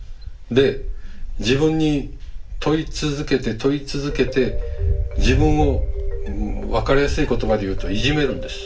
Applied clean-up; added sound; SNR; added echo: none; Wind; 2 dB; reverberation time 0.3 s.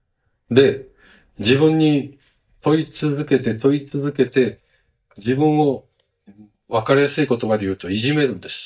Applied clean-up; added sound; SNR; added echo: neural mask model DeepFilterNet 3.